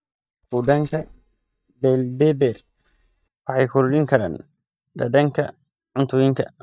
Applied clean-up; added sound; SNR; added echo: neural mask model DeepFilterNet 3.